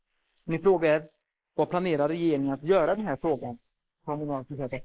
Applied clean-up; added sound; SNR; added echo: neural mask model Resemble Enhance denoiser.